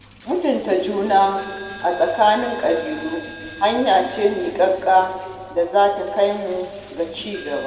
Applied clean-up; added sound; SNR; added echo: none; Coin (dropping); 19 dB; reverberation time 2.1 s.